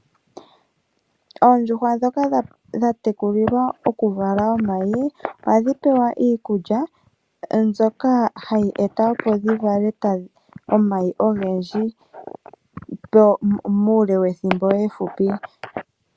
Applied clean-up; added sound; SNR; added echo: none; none; none; none.